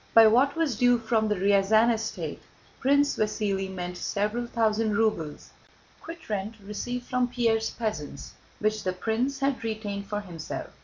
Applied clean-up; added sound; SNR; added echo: none; none; none; none.